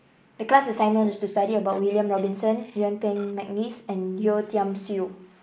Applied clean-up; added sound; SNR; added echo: neural mask model Resemble Enhance denoiser.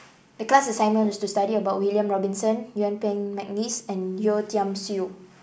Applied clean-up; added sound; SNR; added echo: none; none; none; none.